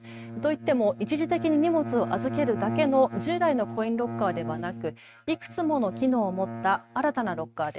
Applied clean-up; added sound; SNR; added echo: neural mask model RNNoise.